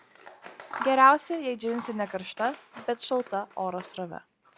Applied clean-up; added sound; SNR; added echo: none; Scissors; 16 dB; none.